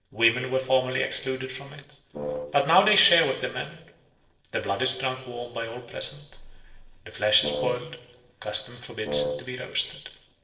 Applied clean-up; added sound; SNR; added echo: neural separator model SepFormer DNS4.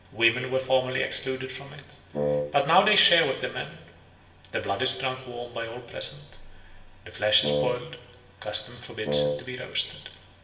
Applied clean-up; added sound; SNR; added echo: none; Wind instrument, woodwind instrument; 2 dB; reverberation time 1.1 s.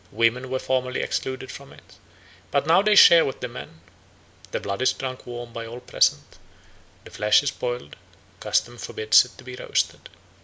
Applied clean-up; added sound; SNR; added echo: none; none; none; none.